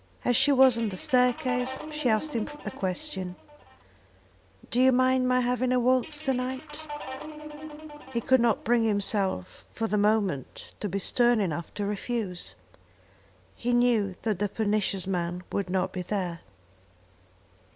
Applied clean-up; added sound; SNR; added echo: none; Guitar; 12 dB; none.